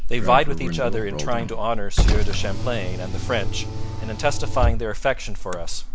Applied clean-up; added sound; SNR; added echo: none; Car; -5 dB; none.